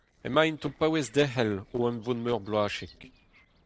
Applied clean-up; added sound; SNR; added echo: neural separator model SepFormer DNS4.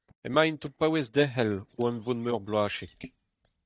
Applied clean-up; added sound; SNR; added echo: neural mask model DeepFilterNet 3.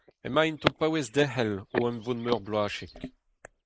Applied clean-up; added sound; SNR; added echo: neural mask model Resemble Enhance denoiser.